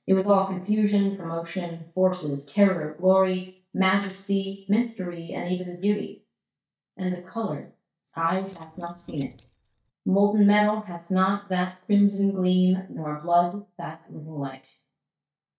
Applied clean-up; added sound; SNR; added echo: neural mask model DeepFilterNet 3.